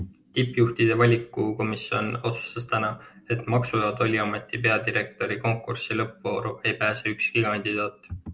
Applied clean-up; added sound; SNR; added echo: none; none; none; none.